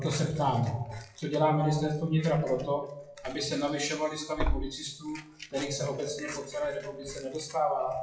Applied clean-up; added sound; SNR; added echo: classical method WPE with log-MMSE.